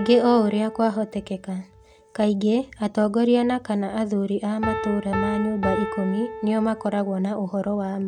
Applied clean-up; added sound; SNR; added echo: none; Piano; 11 dB; none.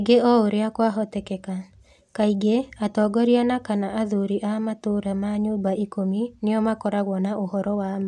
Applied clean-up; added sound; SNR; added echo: none; none; none; none.